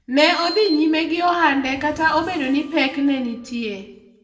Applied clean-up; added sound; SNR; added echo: none; Sliding door; 17 dB; reverberation time 0.6 s.